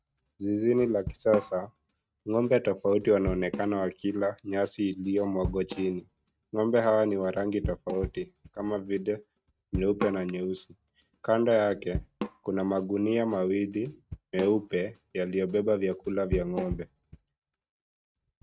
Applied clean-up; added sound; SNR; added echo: neural mask model RNNoise.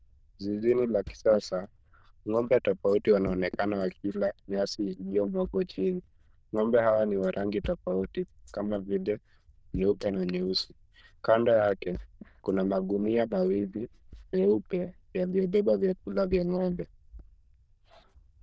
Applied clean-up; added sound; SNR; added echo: neural diffusion model UNIVERSE++.